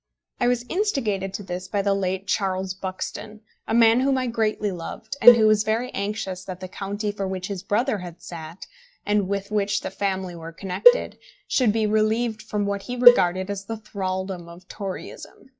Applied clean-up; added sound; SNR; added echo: classical method log-MMSE.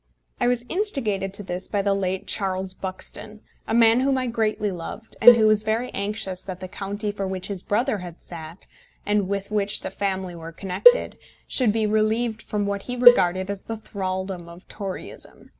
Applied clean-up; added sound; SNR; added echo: none; Cowbell; -3 dB; none.